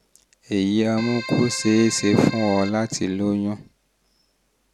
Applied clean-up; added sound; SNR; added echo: none; Keyboard (musical); 13 dB; none.